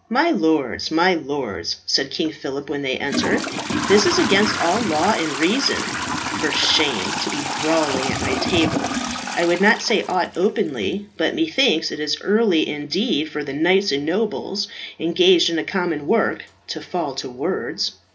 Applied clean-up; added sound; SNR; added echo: none; Trickle, dribble / Toilet flush; 8 dB; reverberation time 0.3 s.